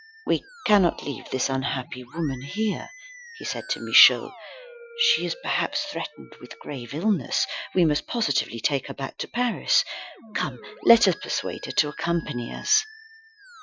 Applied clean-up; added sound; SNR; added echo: classical method Wiener filter.